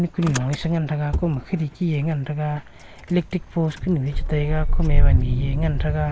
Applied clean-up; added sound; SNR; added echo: none; Engine starting / Motor vehicle (road); -1 dB; none.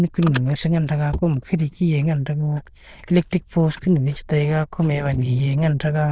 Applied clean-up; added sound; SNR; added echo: neural diffusion model UNIVERSE++.